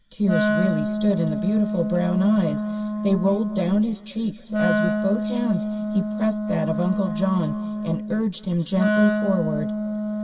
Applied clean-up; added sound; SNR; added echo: none; Wind instrument, woodwind instrument; 1 dB; reverberation time 2.4 s.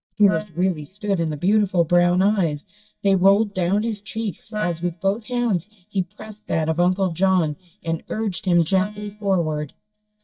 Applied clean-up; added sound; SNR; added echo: neural mask model DeepFilterNet 3.